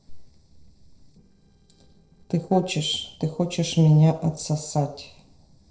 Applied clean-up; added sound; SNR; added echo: neural separator model SepFormer DNS4.